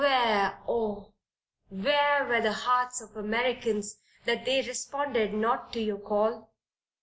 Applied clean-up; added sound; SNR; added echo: none; none; none; none.